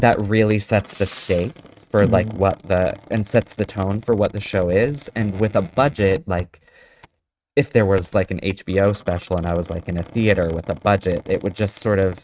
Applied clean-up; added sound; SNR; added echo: neural mask model RNNoise.